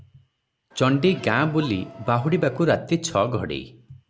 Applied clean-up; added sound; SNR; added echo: none; Crowd; 19 dB; none.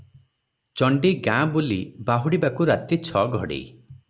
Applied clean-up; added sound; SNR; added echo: none; none; none; none.